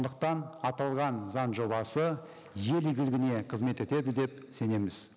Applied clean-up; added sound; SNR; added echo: none; none; none; none.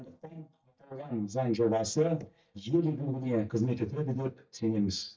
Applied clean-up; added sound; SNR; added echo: neural mask model DeepFilterNet 3.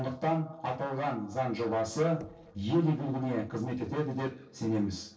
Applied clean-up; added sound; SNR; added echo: neural separator model SepFormer DNS4.